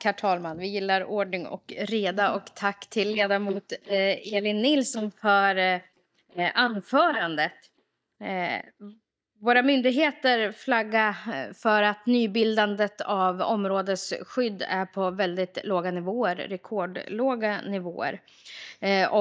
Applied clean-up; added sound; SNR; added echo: neural mask model DeepFilterNet 3.